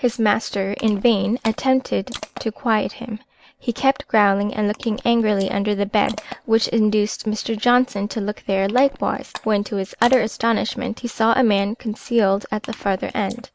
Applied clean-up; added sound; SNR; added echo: neural mask model Resemble Enhance denoiser.